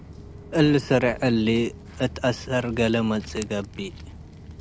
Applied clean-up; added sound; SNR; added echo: none; Walk, footsteps; 16 dB; none.